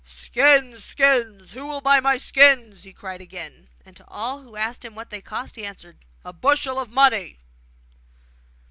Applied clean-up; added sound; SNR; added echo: none; none; none; none.